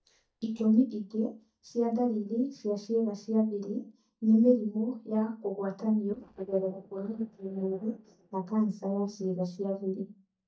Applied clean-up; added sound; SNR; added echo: neural mask model DeepFilterNet 3.